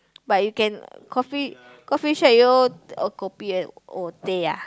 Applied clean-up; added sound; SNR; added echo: none; none; none; none.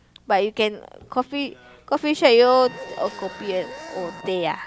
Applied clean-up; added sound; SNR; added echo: none; Trumpet + Zipper (clothing); 19 dB; none.